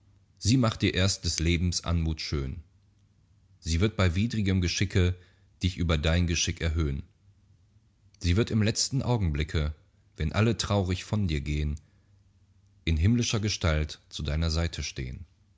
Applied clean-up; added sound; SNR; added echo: none; none; none; none.